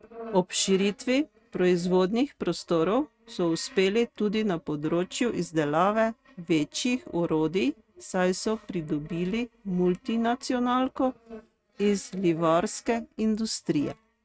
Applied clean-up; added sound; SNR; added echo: neural mask model RNNoise.